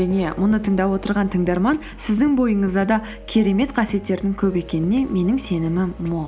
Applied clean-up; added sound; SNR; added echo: none; none; none; none.